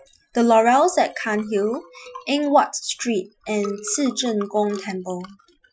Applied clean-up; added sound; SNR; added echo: classical method Wiener filter.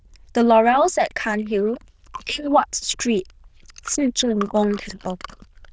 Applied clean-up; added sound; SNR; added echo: neural diffusion model UNIVERSE++.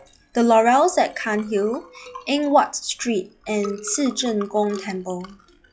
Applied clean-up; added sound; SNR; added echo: classical method log-MMSE.